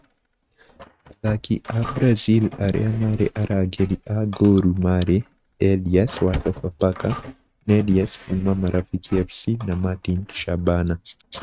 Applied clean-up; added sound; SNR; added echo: neural mask model RNNoise.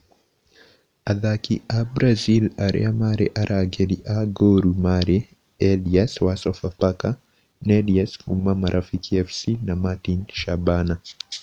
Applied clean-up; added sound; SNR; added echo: none; none; none; none.